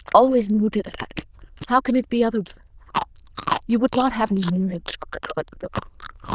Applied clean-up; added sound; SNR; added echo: neural diffusion model UNIVERSE++.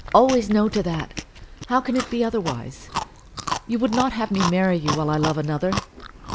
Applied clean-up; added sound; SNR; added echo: none; Chewing, mastication; 9 dB; none.